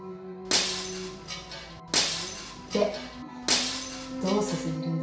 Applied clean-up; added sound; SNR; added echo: none; Shatter; -1 dB; reverberation time 0.6 s.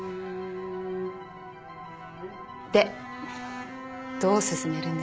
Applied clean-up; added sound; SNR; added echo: none; none; none; none.